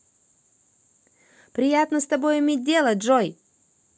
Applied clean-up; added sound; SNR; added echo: none; none; none; none.